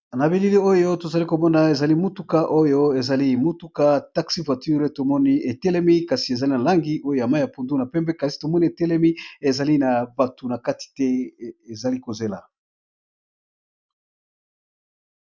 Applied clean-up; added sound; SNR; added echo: none; none; none; none.